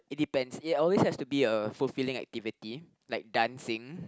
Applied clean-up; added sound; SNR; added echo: none; none; none; none.